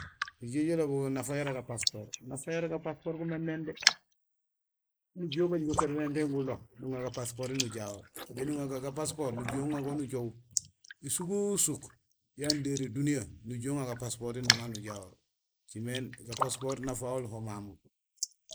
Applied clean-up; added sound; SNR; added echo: neural mask model Resemble Enhance denoiser.